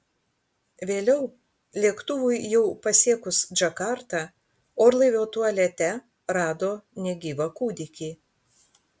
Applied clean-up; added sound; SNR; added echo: none; none; none; none.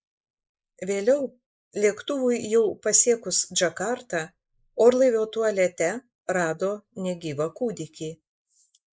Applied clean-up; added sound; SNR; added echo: neural mask model Resemble Enhance denoiser.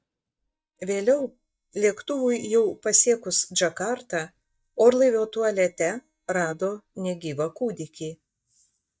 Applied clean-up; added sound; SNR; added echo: neural mask model DeepFilterNet 3.